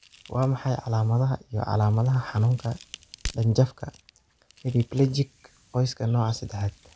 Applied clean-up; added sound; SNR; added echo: none; Crack; 18 dB; none.